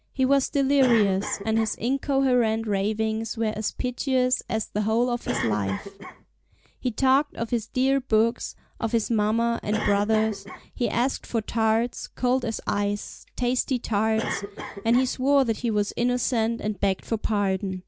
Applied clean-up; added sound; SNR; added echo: none; Cough; 15 dB; none.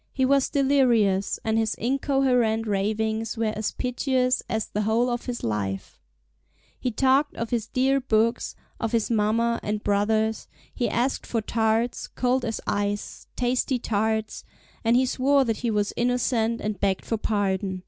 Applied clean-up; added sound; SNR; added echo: none; none; none; none.